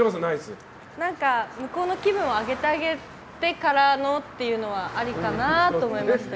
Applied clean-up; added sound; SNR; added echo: none; Car passing by; 16 dB; none.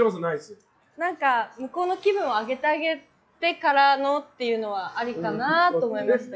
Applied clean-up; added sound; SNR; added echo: classical method log-MMSE.